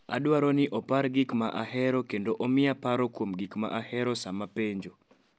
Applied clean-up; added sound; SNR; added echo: none; none; none; none.